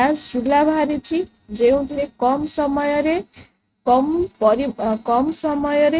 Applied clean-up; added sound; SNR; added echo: neural mask model RNNoise.